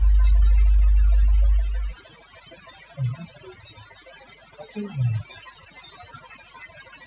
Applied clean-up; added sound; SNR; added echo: classical method Wiener filter.